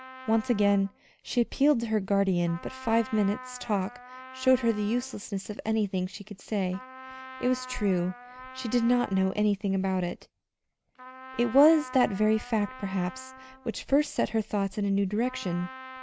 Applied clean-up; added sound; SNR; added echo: none; Trumpet; 18 dB; none.